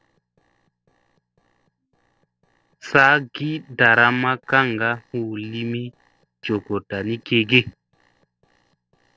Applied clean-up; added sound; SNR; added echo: neural separator model SepFormer DNS4.